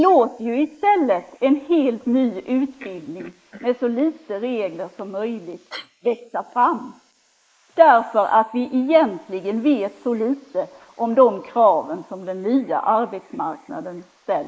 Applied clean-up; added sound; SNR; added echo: neural mask model Resemble Enhance denoiser.